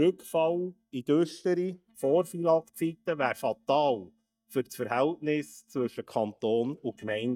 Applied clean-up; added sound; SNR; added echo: neural mask model DeepFilterNet 3.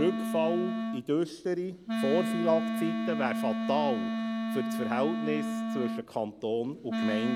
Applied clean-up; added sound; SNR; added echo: none; Wind instrument, woodwind instrument; 1 dB; none.